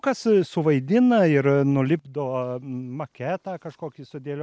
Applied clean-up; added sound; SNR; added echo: none; none; none; none.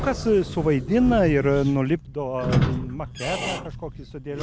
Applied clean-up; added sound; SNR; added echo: none; Squeak / Sliding door; 6 dB; none.